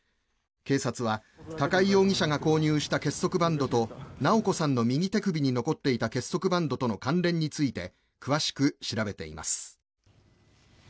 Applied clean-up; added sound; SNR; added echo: none; none; none; none.